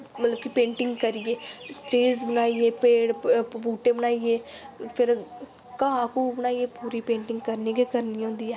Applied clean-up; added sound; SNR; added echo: none; none; none; none.